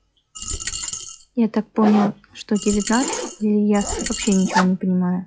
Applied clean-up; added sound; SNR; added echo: classical method log-MMSE.